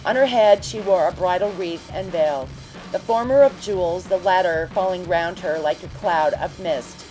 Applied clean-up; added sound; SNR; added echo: none; Drum / Drum kit; 17 dB; none.